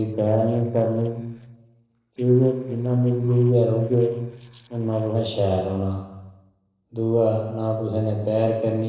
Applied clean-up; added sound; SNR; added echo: neural separator model SepFormer DNS4.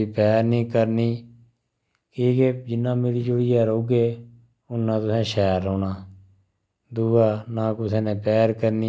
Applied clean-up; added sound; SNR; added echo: none; none; none; none.